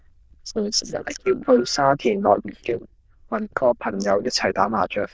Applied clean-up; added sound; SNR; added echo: neural diffusion model UNIVERSE++.